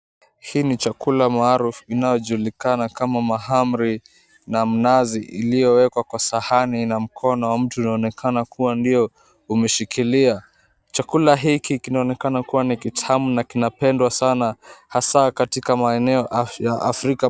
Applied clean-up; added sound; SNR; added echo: none; none; none; none.